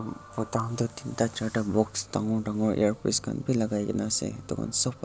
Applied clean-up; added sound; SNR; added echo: none; none; none; none.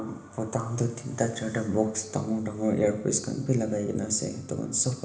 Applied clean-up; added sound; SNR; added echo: none; none; none; reverberation time 1.0 s.